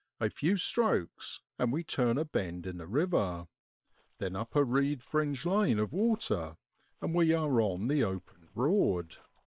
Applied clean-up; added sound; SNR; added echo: neural separator model SepFormer WHAM!.